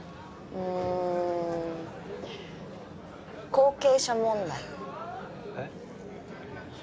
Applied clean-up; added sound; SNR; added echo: none; none; none; none.